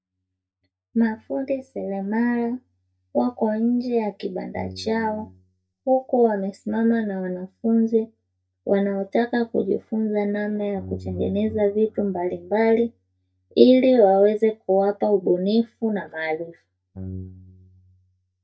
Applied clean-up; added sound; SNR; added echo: neural mask model DeepFilterNet 3.